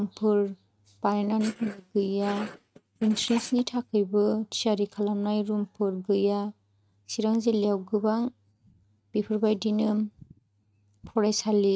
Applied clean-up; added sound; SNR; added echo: neural mask model RNNoise.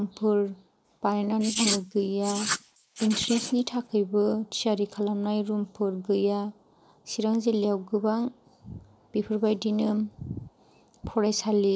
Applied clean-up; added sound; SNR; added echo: neural mask model Resemble Enhance denoiser.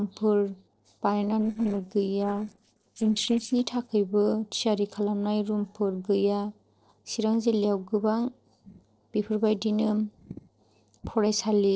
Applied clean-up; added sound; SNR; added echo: neural separator model SepFormer DNS4.